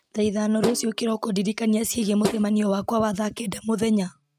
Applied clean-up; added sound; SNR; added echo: neural mask model RNNoise.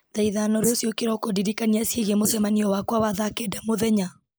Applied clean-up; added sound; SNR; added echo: neural mask model Resemble Enhance denoiser.